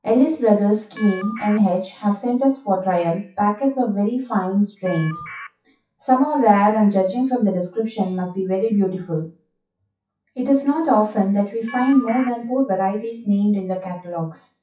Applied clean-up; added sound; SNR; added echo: classical method WPE with log-MMSE.